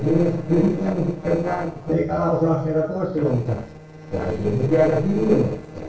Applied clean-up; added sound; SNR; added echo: neural separator model SepFormer DNS4.